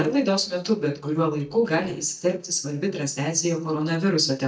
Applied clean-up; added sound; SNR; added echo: neural mask model DeepFilterNet 3.